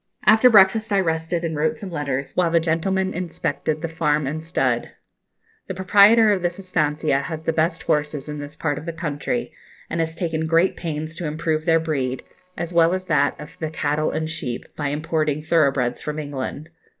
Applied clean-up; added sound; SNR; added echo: neural separator model SepFormer DNS4.